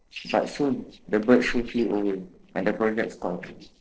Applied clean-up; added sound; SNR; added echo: neural separator model SepFormer DNS4.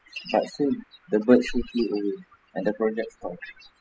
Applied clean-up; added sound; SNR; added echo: classical method spectral subtraction.